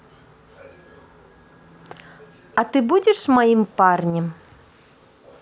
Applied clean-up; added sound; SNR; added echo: none; none; none; none.